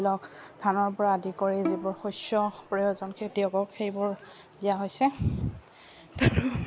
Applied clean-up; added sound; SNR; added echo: none; Bowed string instrument; 9 dB; none.